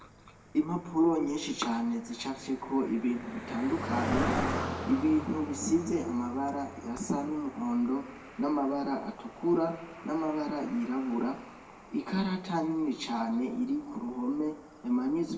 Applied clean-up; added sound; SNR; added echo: none; Cricket; 9 dB; reverberation time 0.7 s.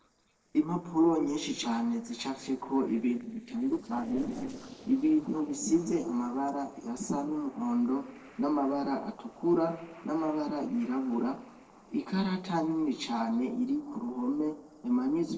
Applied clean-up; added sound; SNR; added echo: neural separator model SepFormer DNS4.